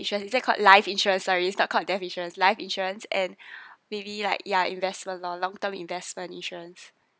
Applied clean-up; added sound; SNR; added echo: none; none; none; none.